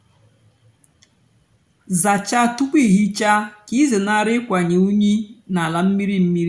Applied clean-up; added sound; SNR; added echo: none; none; none; none.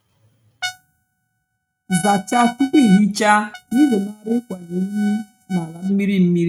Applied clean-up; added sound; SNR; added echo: neural mask model RNNoise.